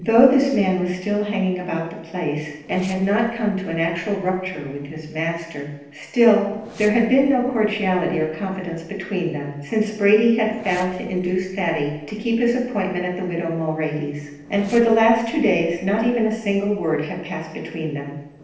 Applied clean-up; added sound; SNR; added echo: neural separator model SepFormer DNS4.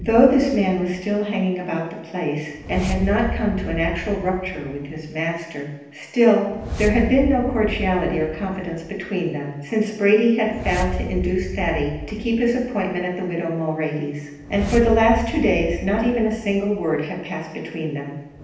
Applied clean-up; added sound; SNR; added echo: none; Whoosh, swoosh, swish; 10 dB; reverberation time 0.9 s.